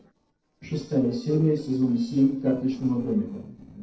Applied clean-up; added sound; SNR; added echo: neural separator model SepFormer DNS4.